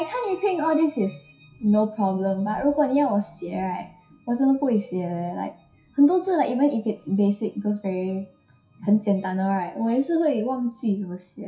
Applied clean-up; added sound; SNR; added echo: classical method WPE with log-MMSE.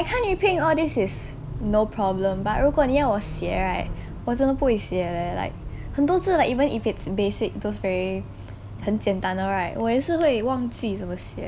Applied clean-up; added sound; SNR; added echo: none; none; none; none.